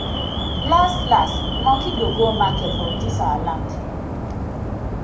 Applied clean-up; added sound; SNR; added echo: none; Alarm; 1 dB; reverberation time 0.2 s.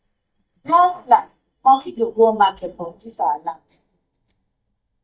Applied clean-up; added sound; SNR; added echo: neural mask model DeepFilterNet 3.